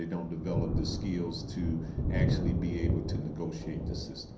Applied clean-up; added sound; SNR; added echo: none; Thunder; -3 dB; reverberation time 0.6 s.